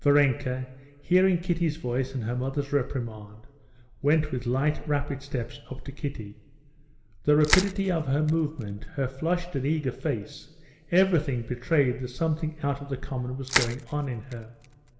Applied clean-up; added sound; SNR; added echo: none; Crushing; 6 dB; reverberation time 2.8 s.